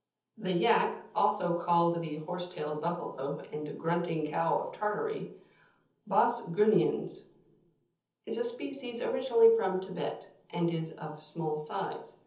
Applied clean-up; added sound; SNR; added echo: none; none; none; reverberation time 0.7 s.